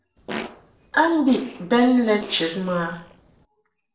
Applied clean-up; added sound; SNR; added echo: neural separator model SepFormer DNS4.